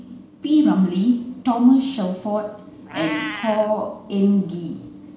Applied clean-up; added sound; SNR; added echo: none; Meow; 18 dB; none.